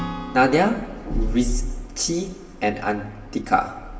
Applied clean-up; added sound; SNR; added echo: none; Acoustic guitar / Strum; 16 dB; reverberation time 1.0 s.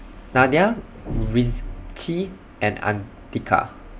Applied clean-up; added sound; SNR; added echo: none; none; none; none.